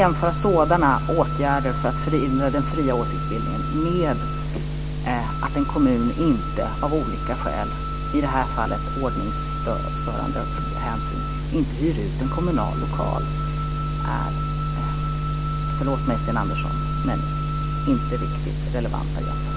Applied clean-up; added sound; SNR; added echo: none; Wind instrument, woodwind instrument; 11 dB; none.